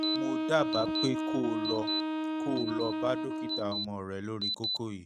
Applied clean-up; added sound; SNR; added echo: neural mask model RNNoise.